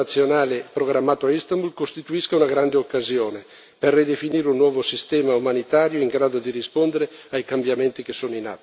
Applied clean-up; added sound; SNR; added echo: none; none; none; none.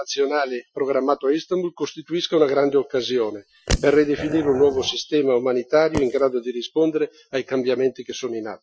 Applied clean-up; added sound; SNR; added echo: classical method Wiener filter.